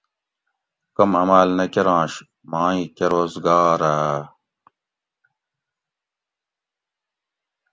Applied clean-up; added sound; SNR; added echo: none; none; none; none.